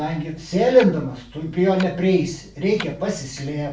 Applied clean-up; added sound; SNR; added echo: none; Clock; 20 dB; reverberation time 0.3 s.